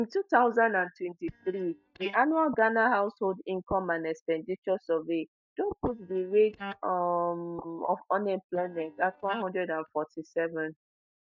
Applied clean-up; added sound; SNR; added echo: neural mask model DeepFilterNet 3.